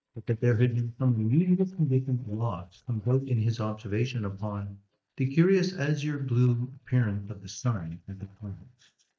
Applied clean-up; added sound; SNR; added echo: neural mask model DeepFilterNet 3.